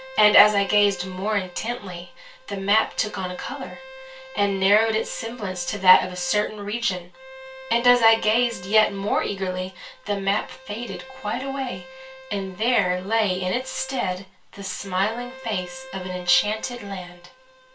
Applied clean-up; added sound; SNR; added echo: none; Bowed string instrument; 18 dB; reverberation time 0.2 s.